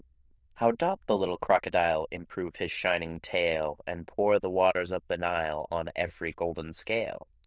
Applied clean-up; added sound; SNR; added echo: neural diffusion model UNIVERSE++.